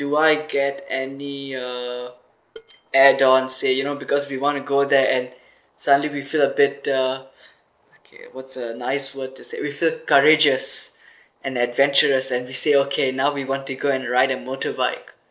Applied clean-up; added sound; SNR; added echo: neural separator model SepFormer DNS4.